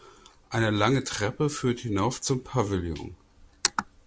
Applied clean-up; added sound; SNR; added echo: none; none; none; none.